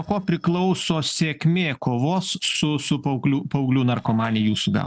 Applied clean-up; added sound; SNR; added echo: neural separator model SepFormer DNS4.